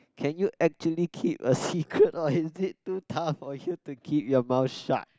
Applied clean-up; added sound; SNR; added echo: none; none; none; none.